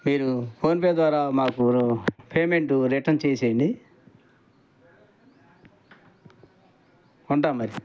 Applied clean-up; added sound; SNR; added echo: none; none; none; none.